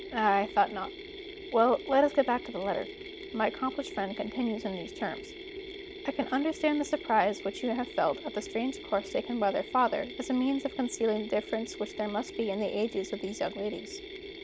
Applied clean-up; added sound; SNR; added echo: none; Mechanisms; 12 dB; none.